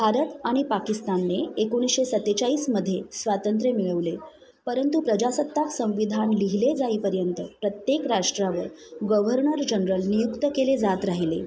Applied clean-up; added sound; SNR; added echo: none; none; none; none.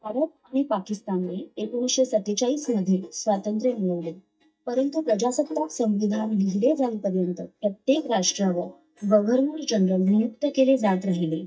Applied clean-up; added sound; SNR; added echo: neural mask model DeepFilterNet 3.